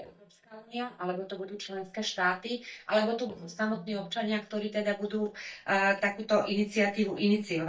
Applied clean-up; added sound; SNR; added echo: neural mask model DeepFilterNet 3.